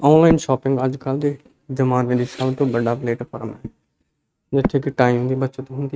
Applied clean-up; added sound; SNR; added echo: neural mask model RNNoise.